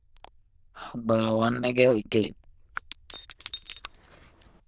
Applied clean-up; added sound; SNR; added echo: neural diffusion model UNIVERSE++.